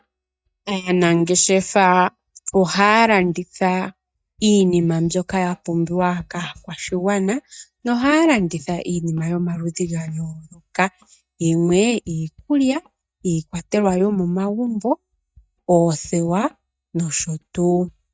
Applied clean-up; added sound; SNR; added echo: neural mask model DeepFilterNet 3.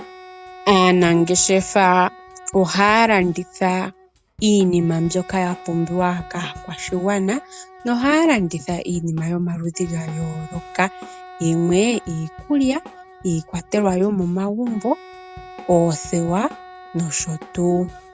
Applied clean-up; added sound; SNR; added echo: none; Drum kit + Wind instrument, woodwind instrument; 19 dB; none.